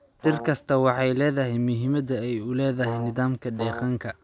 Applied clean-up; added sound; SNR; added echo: none; Brass instrument; 10 dB; none.